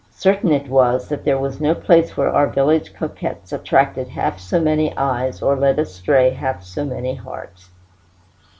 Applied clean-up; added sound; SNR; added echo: none; none; none; none.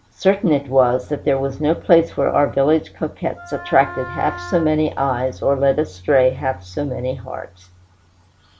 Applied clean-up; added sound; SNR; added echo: none; Wind instrument, woodwind instrument; 14 dB; none.